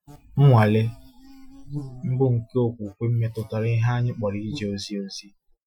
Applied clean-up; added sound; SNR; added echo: classical method Wiener filter.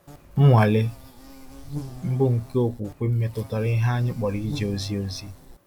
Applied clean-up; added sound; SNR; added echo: none; Insect; 16 dB; none.